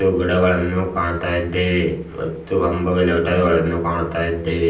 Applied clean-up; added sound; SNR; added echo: neural separator model SepFormer DNS4.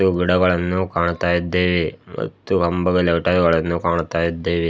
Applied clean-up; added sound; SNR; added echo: none; none; none; none.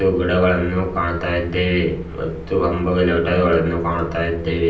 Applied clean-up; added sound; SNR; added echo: none; Mechanical fan; 15 dB; reverberation time 0.6 s.